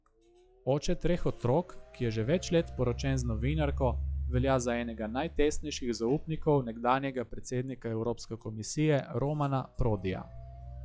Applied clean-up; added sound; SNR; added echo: classical method log-MMSE.